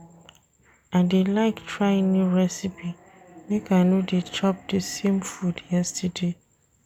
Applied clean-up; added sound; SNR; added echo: none; none; none; none.